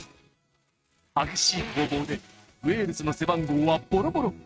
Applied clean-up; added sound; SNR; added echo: neural mask model RNNoise.